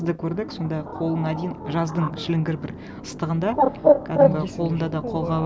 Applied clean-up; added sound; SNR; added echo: none; Bird; -1 dB; none.